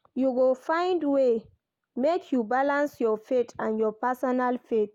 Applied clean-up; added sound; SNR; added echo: none; none; none; none.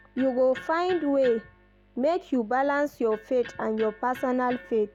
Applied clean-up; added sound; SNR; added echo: none; Electric guitar; 20 dB; none.